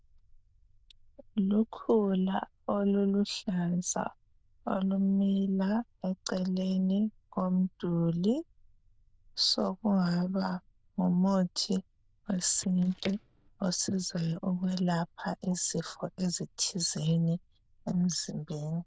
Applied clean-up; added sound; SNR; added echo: neural diffusion model UNIVERSE++.